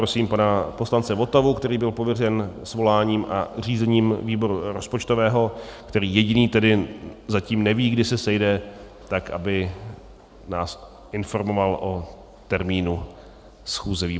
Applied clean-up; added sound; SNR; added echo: none; none; none; none.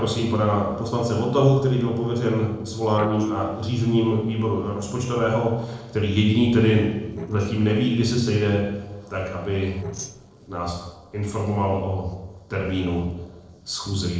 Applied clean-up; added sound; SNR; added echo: neural separator model SepFormer DNS4.